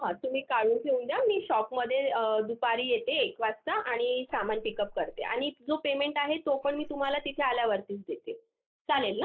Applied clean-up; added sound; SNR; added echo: neural mask model Resemble Enhance denoiser.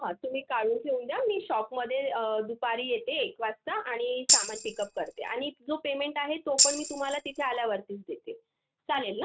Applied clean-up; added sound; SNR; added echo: neural mask model RNNoise.